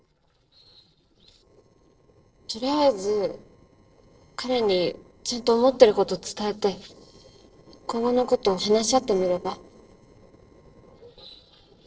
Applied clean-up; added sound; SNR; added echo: neural separator model SepFormer DNS4.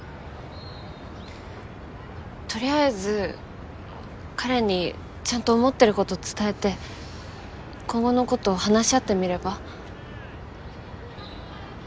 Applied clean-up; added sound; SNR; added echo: none; none; none; none.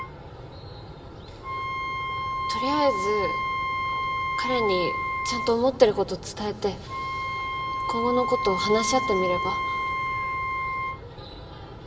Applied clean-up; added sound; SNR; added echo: none; Wind instrument, woodwind instrument; 1 dB; reverberation time 2.4 s.